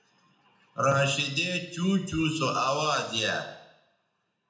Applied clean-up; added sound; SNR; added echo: none; Bass drum; 16 dB; reverberation time 0.8 s.